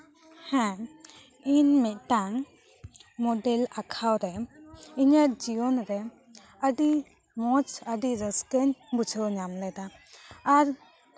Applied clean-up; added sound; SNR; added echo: none; none; none; none.